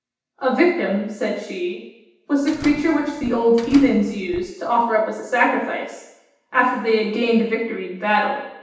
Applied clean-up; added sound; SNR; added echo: none; Slam; 15 dB; reverberation time 0.9 s.